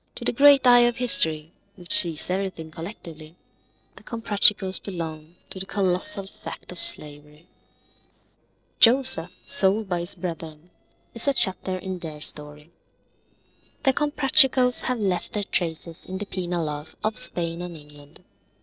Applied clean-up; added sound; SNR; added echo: neural separator model SepFormer DNS4.